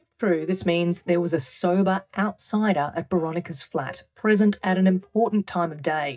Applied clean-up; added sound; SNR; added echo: neural mask model DeepFilterNet 3.